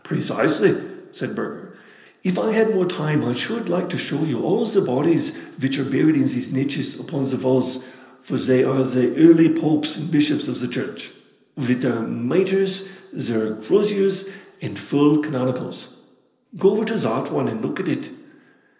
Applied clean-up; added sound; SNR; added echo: none; none; none; reverberation time 0.8 s.